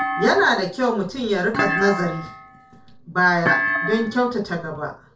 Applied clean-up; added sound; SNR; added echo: none; Thump, thud; 5 dB; reverberation time 0.2 s.